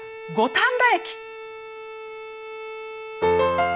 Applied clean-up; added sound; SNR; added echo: none; Bowed string instrument; 11 dB; none.